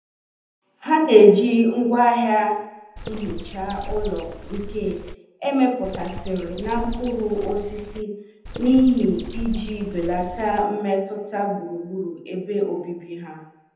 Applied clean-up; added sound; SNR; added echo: none; Bird; 11 dB; reverberation time 0.8 s.